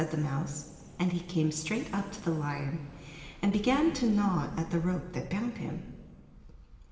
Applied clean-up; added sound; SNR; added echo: none; Waves, surf; 18 dB; reverberation time 2.1 s.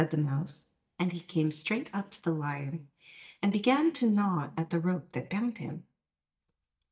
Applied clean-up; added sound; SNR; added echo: neural mask model DeepFilterNet 3.